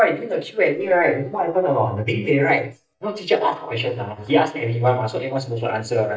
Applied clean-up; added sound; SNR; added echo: neural mask model DeepFilterNet 3.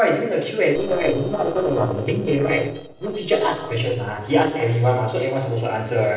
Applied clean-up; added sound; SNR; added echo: neural separator model SepFormer DNS4.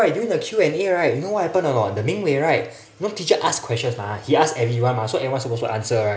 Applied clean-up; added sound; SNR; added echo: none; none; none; none.